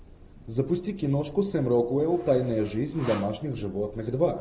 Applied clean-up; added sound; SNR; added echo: none; Sawing; 18 dB; none.